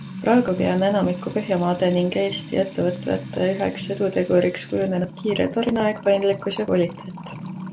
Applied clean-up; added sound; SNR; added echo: none; Trickle, dribble / Water tap, faucet / Music; 13 dB; none.